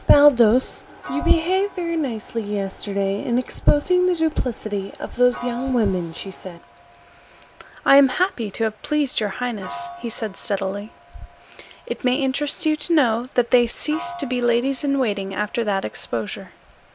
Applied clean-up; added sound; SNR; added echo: none; Piano; 20 dB; none.